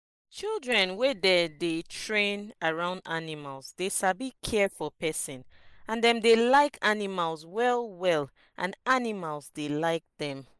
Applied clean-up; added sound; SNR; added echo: neural mask model Resemble Enhance denoiser.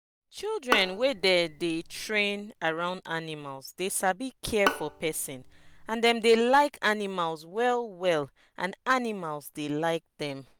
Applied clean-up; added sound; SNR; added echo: none; Bowed string instrument; 6 dB; none.